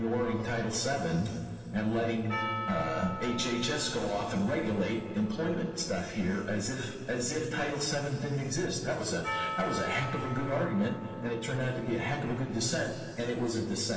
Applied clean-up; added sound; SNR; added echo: none; Percussion; 11 dB; reverberation time 2.6 s.